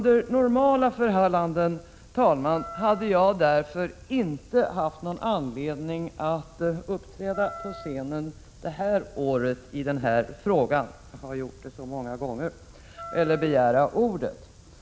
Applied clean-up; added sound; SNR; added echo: none; Wind instrument, woodwind instrument; 16 dB; none.